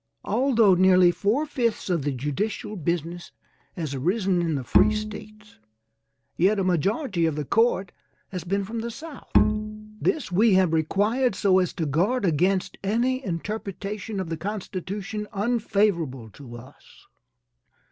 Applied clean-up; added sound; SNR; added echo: none; Bowed string instrument; 0 dB; none.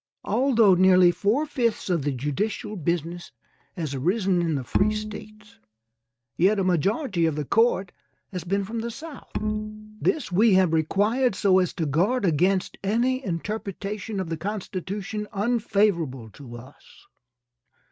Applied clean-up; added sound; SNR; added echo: neural mask model RNNoise.